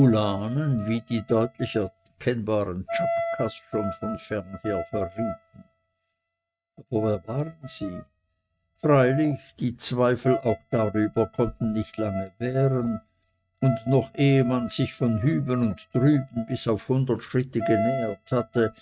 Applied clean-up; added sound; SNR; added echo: neural mask model RNNoise.